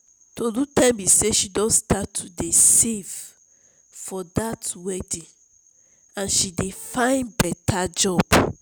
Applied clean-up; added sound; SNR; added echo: none; none; none; none.